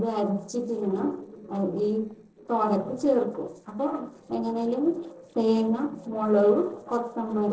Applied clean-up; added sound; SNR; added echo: neural separator model SepFormer DNS4.